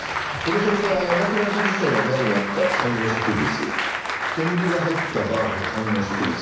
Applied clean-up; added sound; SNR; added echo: none; Applause; 2 dB; reverberation time 1.0 s.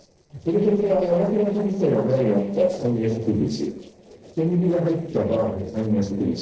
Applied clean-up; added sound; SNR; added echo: neural separator model SepFormer DNS4.